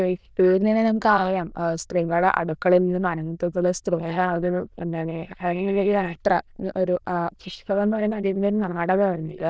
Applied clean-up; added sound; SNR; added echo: neural diffusion model UNIVERSE++.